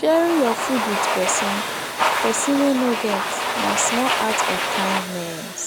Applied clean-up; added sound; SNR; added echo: none; Domestic sounds, home sounds; 0 dB; none.